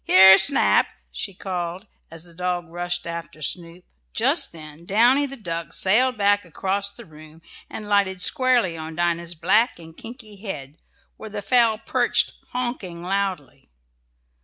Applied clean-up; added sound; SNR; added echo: none; none; none; none.